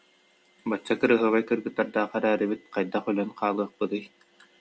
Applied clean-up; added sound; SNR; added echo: none; none; none; none.